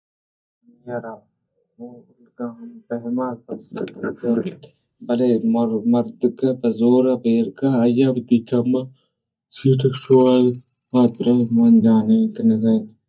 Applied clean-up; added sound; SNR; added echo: neural mask model DeepFilterNet 3.